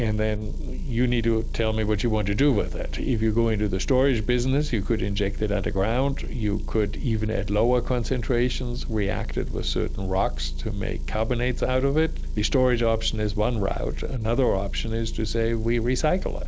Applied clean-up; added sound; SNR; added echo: none; Motor vehicle (road) / Engine; 2 dB; none.